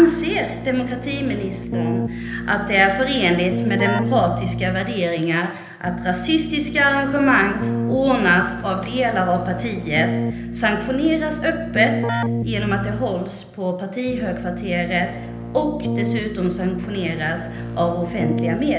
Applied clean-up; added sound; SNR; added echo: none; Keyboard (musical); 5 dB; reverberation time 0.8 s.